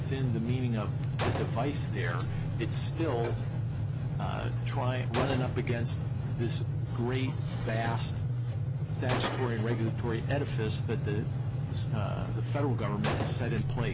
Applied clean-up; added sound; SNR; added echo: none; Gunshot, gunfire; 13 dB; none.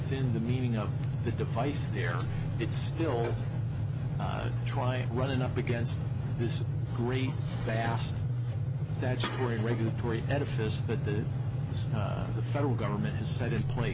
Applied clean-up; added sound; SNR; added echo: none; none; none; none.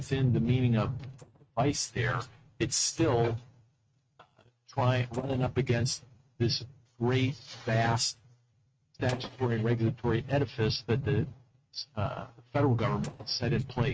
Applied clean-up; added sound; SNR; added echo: neural mask model RNNoise.